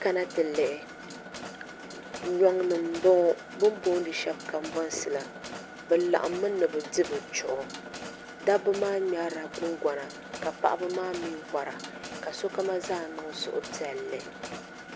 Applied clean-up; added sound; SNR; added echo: none; Mechanisms; 12 dB; none.